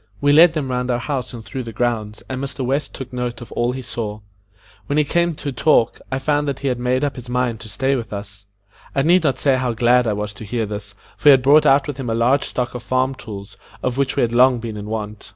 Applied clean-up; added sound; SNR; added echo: none; none; none; none.